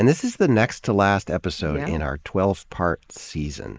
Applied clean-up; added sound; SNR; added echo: neural mask model Resemble Enhance denoiser.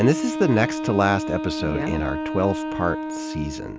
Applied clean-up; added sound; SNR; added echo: none; Wind instrument, woodwind instrument; 5 dB; none.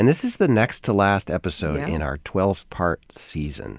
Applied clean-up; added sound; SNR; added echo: none; none; none; none.